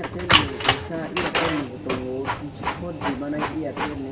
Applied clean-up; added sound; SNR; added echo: none; Printer; -4 dB; reverberation time 2.4 s.